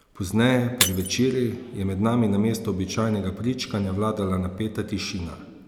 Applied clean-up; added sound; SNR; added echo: none; Shatter; 9 dB; none.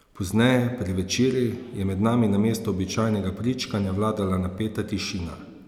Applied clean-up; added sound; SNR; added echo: none; none; none; none.